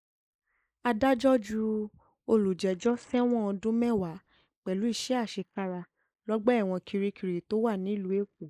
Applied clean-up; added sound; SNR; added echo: neural mask model Resemble Enhance denoiser.